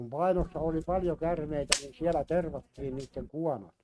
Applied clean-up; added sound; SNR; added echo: neural mask model RNNoise.